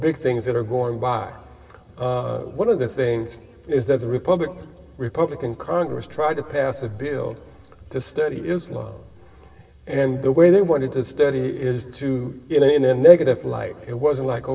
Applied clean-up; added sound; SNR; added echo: none; none; none; reverberation time 2.9 s.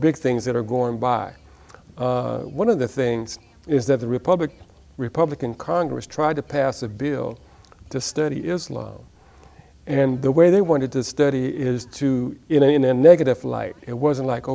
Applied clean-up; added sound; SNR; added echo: none; none; none; none.